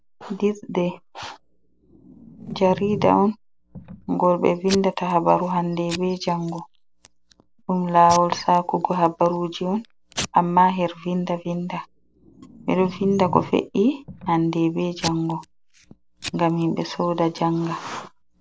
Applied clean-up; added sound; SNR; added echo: none; Packing tape, duct tape / Tearing; 16 dB; none.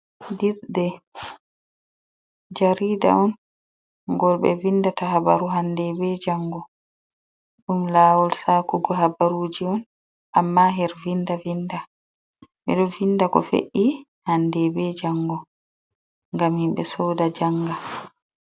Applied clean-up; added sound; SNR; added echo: none; none; none; none.